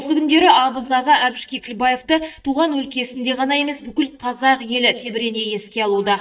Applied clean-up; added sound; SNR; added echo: neural mask model DeepFilterNet 3.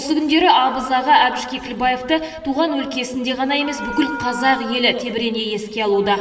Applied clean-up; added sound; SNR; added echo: none; Wind instrument, woodwind instrument; 13 dB; reverberation time 1.9 s.